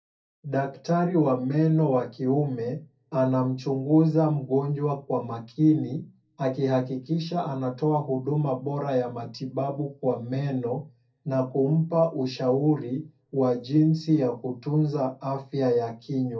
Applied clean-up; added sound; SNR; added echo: none; none; none; reverberation time 0.3 s.